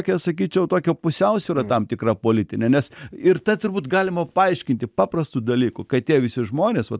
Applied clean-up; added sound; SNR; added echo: none; none; none; none.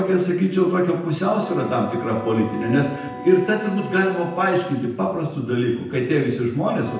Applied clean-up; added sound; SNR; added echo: none; Wind instrument, woodwind instrument; 16 dB; reverberation time 0.9 s.